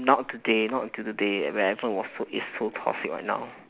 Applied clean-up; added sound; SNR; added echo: none; none; none; none.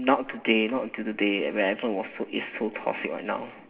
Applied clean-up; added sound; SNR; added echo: none; none; none; reverberation time 1.6 s.